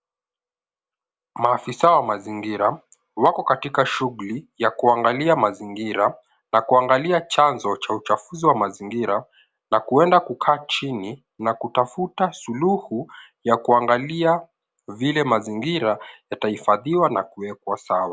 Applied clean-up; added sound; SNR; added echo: none; none; none; none.